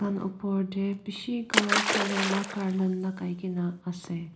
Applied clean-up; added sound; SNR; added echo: none; Splash, splatter; 0 dB; reverberation time 0.4 s.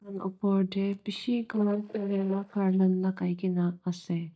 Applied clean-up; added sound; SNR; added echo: neural mask model DeepFilterNet 3.